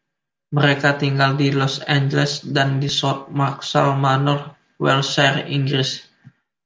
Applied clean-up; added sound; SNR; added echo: none; none; none; none.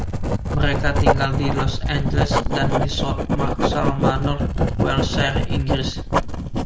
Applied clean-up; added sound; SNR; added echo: none; Writing; -5 dB; none.